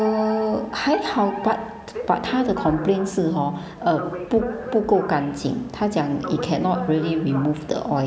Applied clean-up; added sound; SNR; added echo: none; Alarm; 11 dB; none.